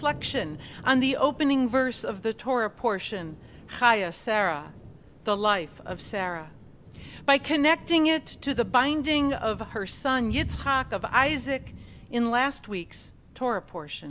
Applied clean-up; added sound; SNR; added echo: none; Thunder / Rain; 16 dB; none.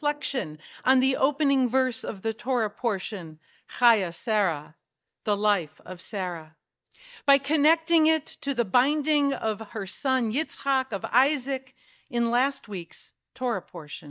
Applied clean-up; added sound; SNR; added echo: neural mask model DeepFilterNet 3.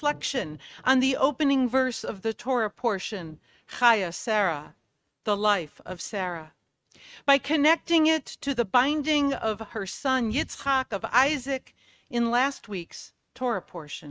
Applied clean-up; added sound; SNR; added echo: neural mask model RNNoise.